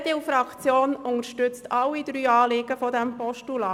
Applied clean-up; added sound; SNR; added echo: none; none; none; none.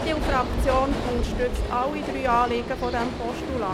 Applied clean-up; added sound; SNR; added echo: none; Subway, metro, underground + Wind; 2 dB; none.